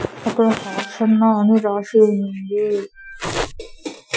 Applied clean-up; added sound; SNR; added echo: classical method Wiener filter.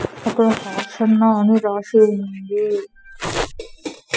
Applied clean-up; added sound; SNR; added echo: classical method spectral subtraction.